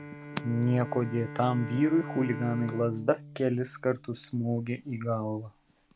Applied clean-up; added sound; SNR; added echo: none; Bowed string instrument; 13 dB; none.